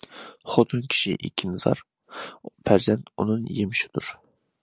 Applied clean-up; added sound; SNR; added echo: none; none; none; none.